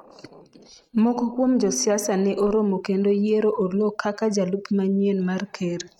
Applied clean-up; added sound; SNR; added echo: neural mask model RNNoise.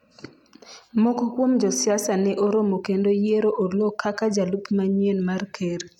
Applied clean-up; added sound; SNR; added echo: none; none; none; none.